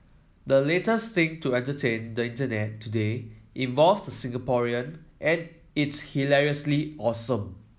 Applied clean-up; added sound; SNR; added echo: none; none; none; none.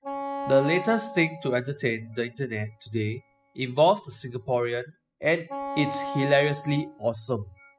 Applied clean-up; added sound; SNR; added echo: classical method spectral subtraction.